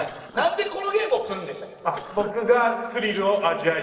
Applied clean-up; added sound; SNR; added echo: neural separator model SepFormer DNS4.